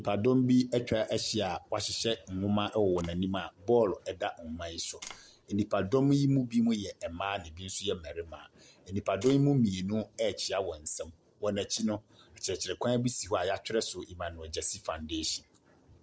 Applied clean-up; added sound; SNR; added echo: neural separator model SepFormer DNS4.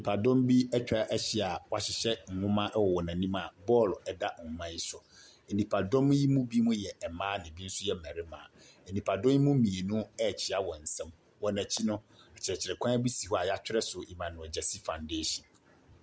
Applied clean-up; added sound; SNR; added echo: none; none; none; none.